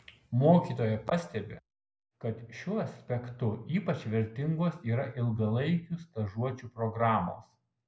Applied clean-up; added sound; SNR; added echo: none; none; none; none.